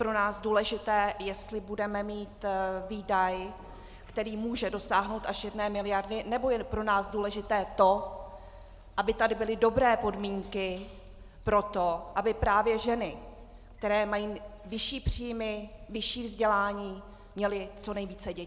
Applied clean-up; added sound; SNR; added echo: none; Gull, seagull; 19 dB; none.